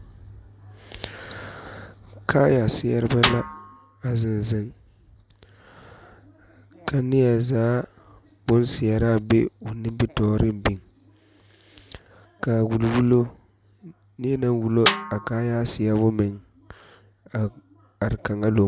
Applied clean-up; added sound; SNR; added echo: none; Snare drum; 5 dB; none.